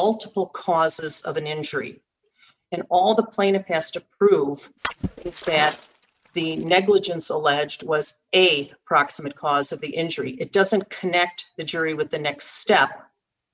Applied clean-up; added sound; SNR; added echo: neural mask model RNNoise.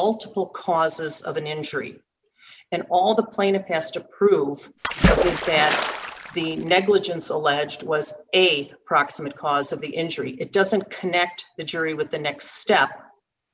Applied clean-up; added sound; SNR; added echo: none; Splash, splatter; 0 dB; none.